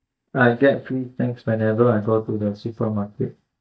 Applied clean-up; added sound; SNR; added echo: neural mask model DeepFilterNet 3.